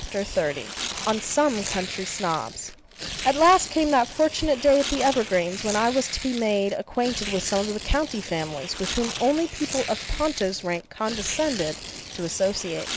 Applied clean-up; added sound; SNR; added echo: none; Tearing; 10 dB; none.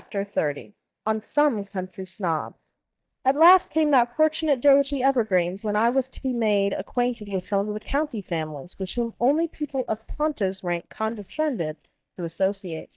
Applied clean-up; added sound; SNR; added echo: neural mask model DeepFilterNet 3.